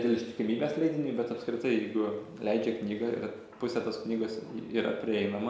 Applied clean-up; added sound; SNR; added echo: none; none; none; none.